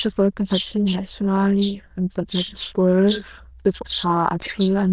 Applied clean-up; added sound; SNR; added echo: neural diffusion model UNIVERSE++.